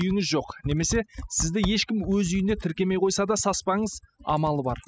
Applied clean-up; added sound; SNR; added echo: classical method spectral subtraction.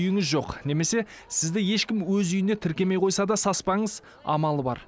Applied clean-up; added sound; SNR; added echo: none; none; none; none.